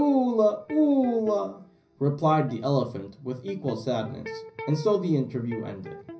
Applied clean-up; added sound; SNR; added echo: none; Electric guitar; 17 dB; reverberation time 0.5 s.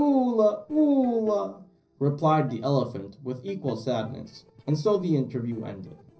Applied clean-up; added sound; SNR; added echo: neural separator model SepFormer DNS4.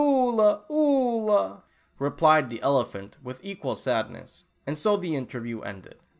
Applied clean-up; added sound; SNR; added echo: none; none; none; none.